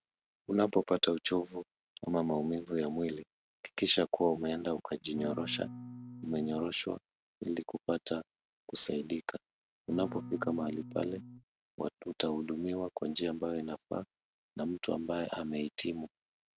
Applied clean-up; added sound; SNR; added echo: none; Acoustic guitar / Strum; 13 dB; none.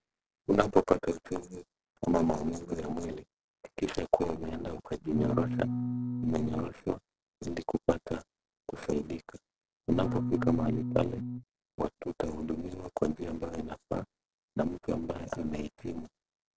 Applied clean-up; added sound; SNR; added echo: neural separator model SepFormer DNS4.